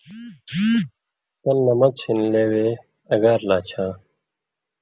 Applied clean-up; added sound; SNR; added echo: none; none; none; none.